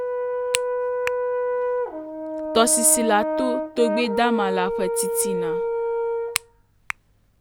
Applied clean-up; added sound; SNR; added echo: none; Brass instrument; 0 dB; none.